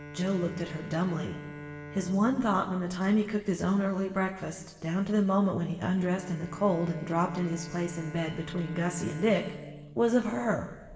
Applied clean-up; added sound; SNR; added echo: none; Bowed string instrument; 16 dB; reverberation time 1.3 s.